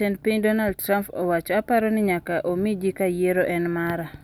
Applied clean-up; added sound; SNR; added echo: none; none; none; none.